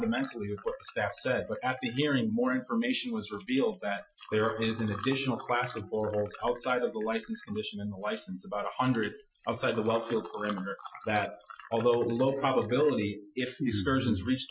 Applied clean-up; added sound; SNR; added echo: classical method Wiener filter.